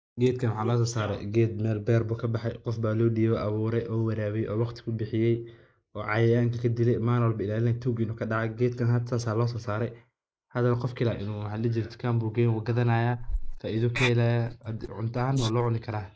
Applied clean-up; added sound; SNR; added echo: neural mask model Resemble Enhance denoiser.